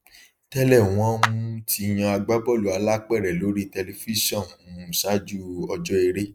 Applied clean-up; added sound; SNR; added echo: neural mask model Resemble Enhance denoiser.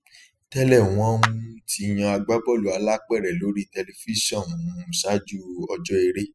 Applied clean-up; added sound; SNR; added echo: classical method spectral subtraction.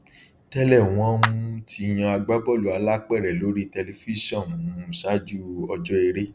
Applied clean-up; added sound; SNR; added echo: none; Clapping; 7 dB; none.